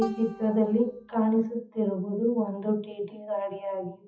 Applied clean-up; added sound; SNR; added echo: classical method WPE with log-MMSE.